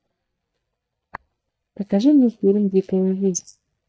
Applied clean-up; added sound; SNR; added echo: neural mask model DeepFilterNet 3.